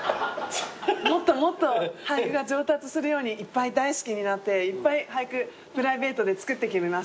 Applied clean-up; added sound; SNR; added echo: none; none; none; none.